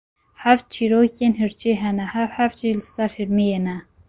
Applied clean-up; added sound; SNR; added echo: none; none; none; none.